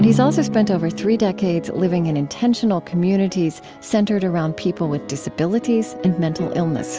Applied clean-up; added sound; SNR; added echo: none; Drum; 10 dB; none.